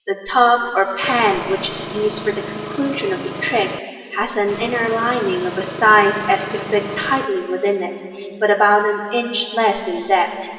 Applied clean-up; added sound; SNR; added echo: none; Engine; 11 dB; reverberation time 2.7 s.